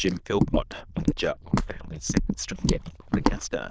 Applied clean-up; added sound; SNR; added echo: neural diffusion model UNIVERSE++.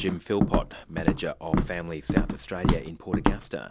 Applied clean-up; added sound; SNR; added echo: none; Walk, footsteps; -5 dB; none.